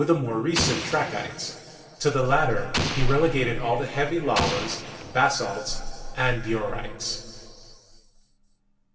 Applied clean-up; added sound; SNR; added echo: none; Explosion; 5 dB; reverberation time 2.9 s.